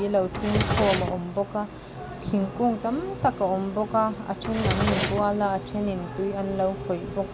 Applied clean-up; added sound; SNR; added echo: none; Drawer open or close; 1 dB; none.